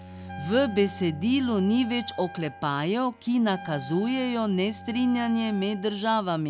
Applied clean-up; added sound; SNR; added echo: none; Bowed string instrument + Wind instrument, woodwind instrument; 15 dB; none.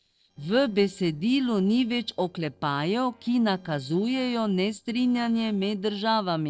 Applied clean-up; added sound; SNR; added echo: neural separator model SepFormer DNS4.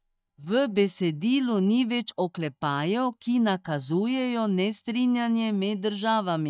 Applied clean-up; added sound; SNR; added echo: neural mask model DeepFilterNet 3.